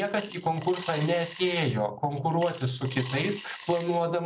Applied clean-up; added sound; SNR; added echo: none; Coin (dropping) / Glass; 16 dB; none.